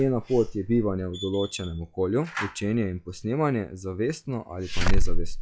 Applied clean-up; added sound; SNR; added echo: classical method log-MMSE.